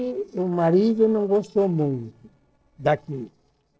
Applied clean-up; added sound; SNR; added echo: neural separator model SepFormer DNS4.